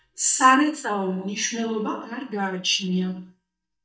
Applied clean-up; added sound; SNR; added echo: neural mask model DeepFilterNet 3.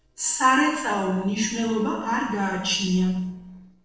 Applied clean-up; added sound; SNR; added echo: neural separator model SepFormer DNS4.